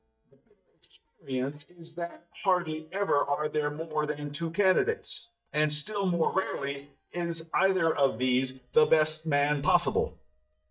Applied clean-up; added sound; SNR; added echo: neural mask model DeepFilterNet 3.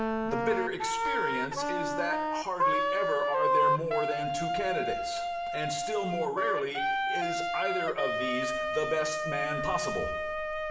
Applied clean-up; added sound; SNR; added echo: none; Wind instrument, woodwind instrument; -4 dB; reverberation time 0.9 s.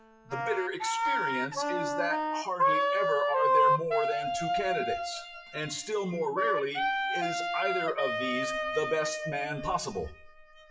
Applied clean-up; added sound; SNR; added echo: classical method WPE with log-MMSE.